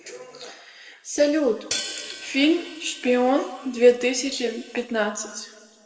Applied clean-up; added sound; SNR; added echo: none; Hi-hat; 13 dB; reverberation time 1.4 s.